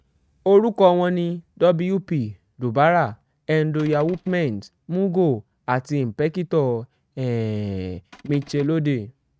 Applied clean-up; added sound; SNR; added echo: neural mask model RNNoise.